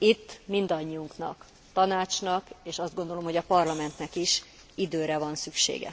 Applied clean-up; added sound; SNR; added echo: none; Hi-hat; 20 dB; none.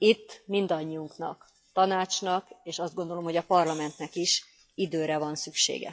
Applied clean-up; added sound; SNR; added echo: classical method log-MMSE.